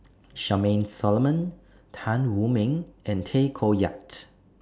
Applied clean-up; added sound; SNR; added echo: none; none; none; none.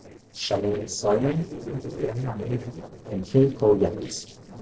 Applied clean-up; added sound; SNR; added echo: neural separator model SepFormer DNS4.